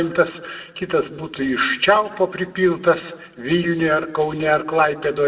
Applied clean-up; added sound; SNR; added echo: none; none; none; reverberation time 1.3 s.